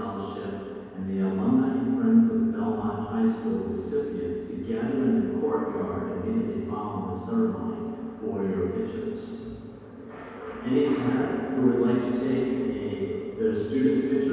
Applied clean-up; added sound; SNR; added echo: none; none; none; reverberation time 2.2 s.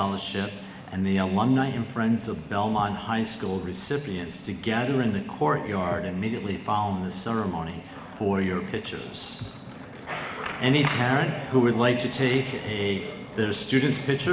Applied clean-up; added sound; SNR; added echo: none; none; none; none.